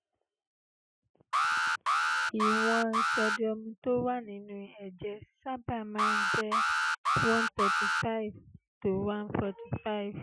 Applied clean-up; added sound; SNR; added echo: classical method Wiener filter.